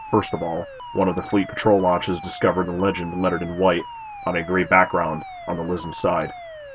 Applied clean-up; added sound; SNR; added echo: none; Alarm; 14 dB; none.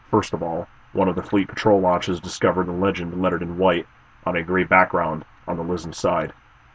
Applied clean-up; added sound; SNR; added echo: none; none; none; none.